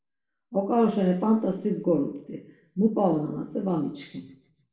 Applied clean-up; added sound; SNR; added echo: none; none; none; reverberation time 0.6 s.